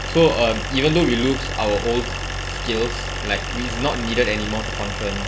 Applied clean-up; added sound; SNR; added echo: none; Idling; 5 dB; none.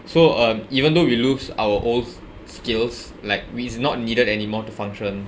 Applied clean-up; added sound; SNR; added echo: none; none; none; none.